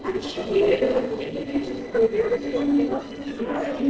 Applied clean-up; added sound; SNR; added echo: neural separator model SepFormer DNS4.